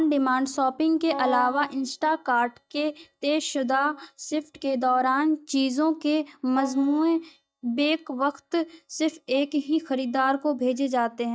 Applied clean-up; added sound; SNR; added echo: neural mask model DeepFilterNet 3.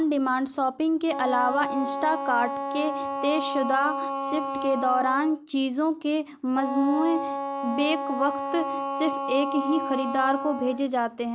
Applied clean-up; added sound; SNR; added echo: none; Wind instrument, woodwind instrument; 5 dB; none.